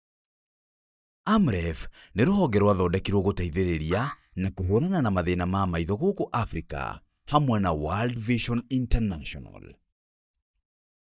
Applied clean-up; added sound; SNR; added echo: neural mask model DeepFilterNet 3.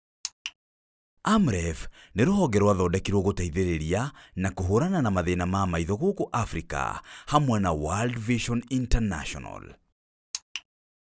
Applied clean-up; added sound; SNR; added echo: none; none; none; none.